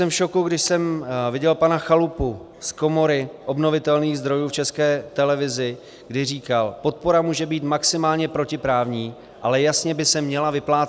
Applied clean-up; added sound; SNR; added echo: none; none; none; none.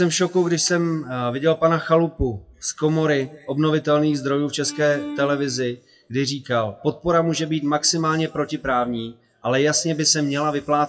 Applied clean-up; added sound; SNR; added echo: classical method WPE with log-MMSE.